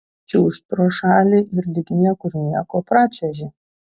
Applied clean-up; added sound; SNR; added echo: none; none; none; none.